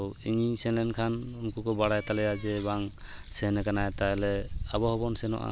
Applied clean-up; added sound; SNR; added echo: none; none; none; none.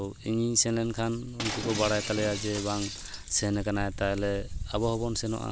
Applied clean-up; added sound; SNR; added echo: none; Shatter; 10 dB; none.